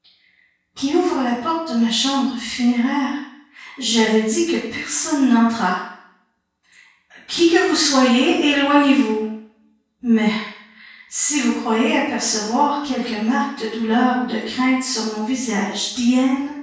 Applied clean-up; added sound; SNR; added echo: none; none; none; reverberation time 0.6 s.